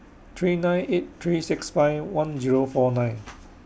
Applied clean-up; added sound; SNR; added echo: none; none; none; none.